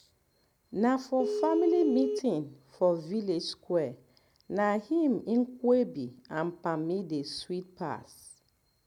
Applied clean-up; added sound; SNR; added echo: none; Telephone; 1 dB; none.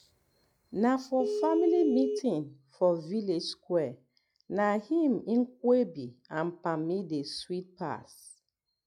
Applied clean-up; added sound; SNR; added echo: classical method log-MMSE.